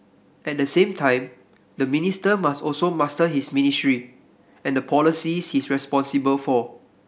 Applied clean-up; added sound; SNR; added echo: none; none; none; none.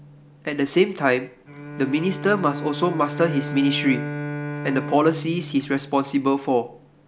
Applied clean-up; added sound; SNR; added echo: none; Bowed string instrument; 10 dB; none.